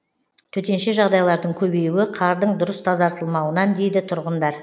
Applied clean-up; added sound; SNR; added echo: none; none; none; none.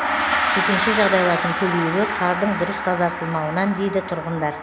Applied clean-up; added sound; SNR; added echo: none; Gong; 1 dB; none.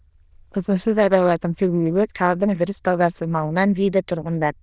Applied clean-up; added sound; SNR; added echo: neural diffusion model UNIVERSE++.